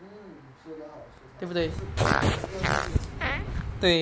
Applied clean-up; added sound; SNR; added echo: none; Fart; -3 dB; none.